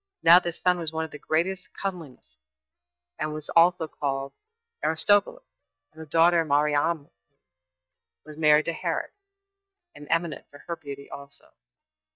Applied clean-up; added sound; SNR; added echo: neural mask model DeepFilterNet 3.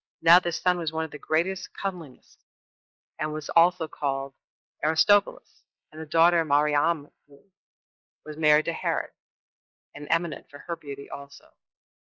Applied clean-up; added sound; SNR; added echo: neural mask model Resemble Enhance denoiser.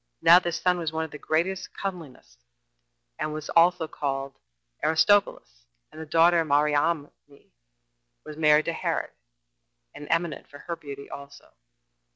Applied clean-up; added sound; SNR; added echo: none; none; none; none.